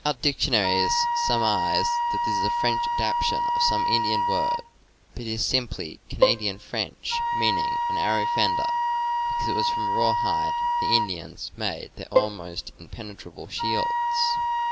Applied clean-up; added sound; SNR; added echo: none; Bowed string instrument + Wind instrument, woodwind instrument; -3 dB; none.